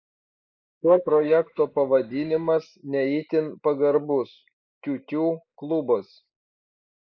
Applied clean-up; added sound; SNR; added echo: neural mask model Resemble Enhance denoiser.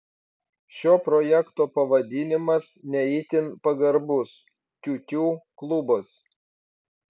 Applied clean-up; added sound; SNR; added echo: none; none; none; none.